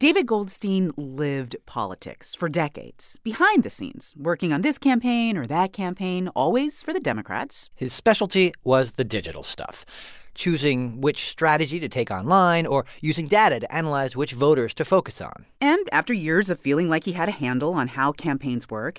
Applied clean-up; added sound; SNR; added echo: none; none; none; none.